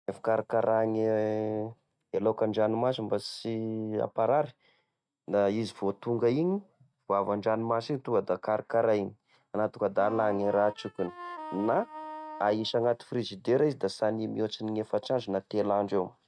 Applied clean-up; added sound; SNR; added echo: neural mask model RNNoise.